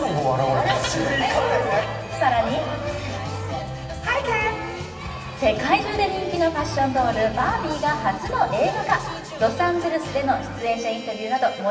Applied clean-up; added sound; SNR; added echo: none; Livestock, farm animals, working animals; 18 dB; reverberation time 2.1 s.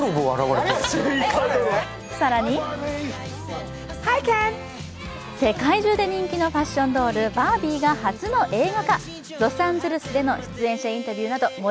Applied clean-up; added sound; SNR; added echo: none; none; none; none.